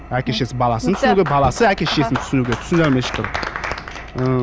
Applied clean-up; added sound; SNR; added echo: none; Fire + Engine; 15 dB; none.